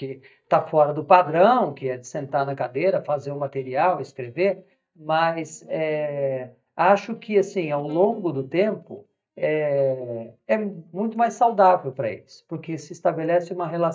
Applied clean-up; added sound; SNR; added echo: neural mask model DeepFilterNet 3.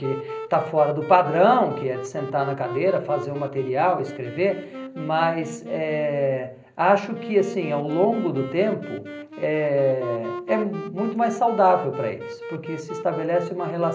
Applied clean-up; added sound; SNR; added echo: none; Wind instrument, woodwind instrument; 11 dB; reverberation time 0.5 s.